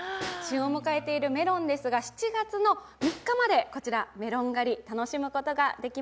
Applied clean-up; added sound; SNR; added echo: none; Snare drum; 19 dB; none.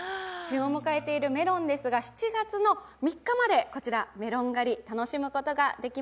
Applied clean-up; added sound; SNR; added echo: none; none; none; none.